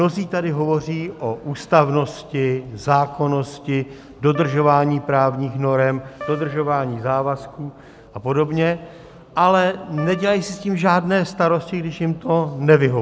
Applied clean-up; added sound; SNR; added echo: none; Piano; 18 dB; none.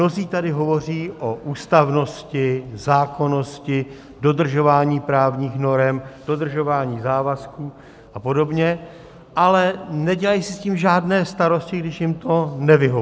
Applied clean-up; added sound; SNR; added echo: none; none; none; none.